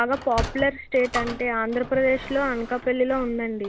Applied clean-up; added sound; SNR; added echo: none; Sliding door; 11 dB; none.